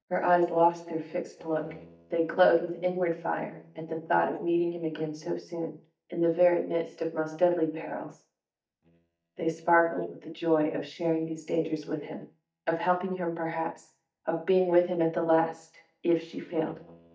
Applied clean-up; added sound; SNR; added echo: neural mask model DeepFilterNet 3.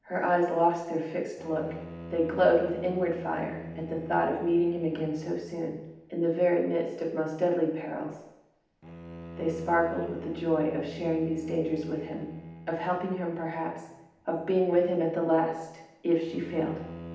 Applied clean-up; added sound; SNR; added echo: none; Bowed string instrument; 15 dB; reverberation time 0.8 s.